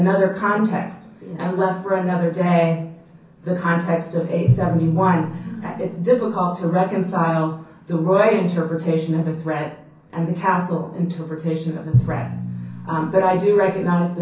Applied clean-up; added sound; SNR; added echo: none; Drum; 10 dB; reverberation time 0.6 s.